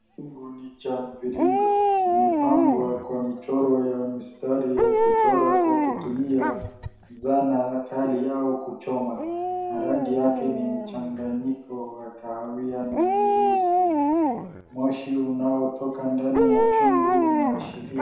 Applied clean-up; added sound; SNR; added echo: none; Dog; -1 dB; reverberation time 0.7 s.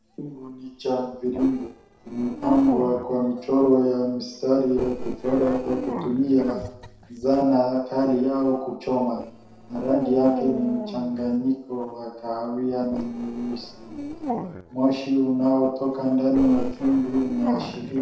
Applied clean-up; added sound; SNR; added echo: neural separator model SepFormer DNS4.